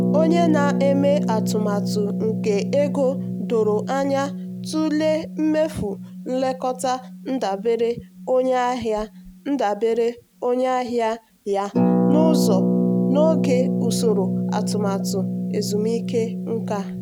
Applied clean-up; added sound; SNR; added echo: none; Harp; 1 dB; none.